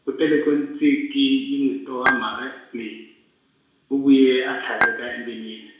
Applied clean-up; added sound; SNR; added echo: none; Dishes, pots, and pans / Chink, clink; 2 dB; reverberation time 0.7 s.